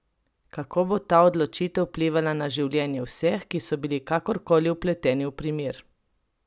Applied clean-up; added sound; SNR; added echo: none; none; none; none.